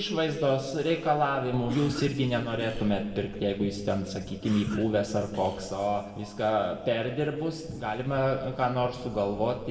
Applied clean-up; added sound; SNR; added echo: none; Cough; 16 dB; reverberation time 1.5 s.